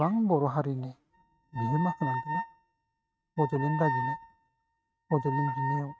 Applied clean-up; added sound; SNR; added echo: neural mask model RNNoise.